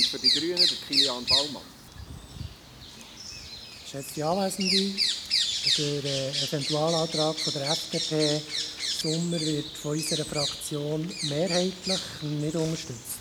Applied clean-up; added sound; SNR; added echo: none; Bird vocalization, bird call, bird song; -1 dB; none.